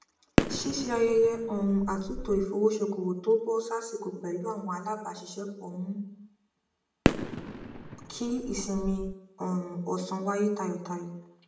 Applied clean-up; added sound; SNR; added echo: none; Fireworks; 1 dB; reverberation time 0.7 s.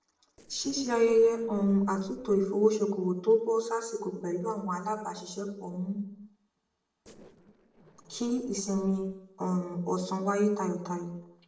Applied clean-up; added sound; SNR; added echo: neural separator model SepFormer DNS4.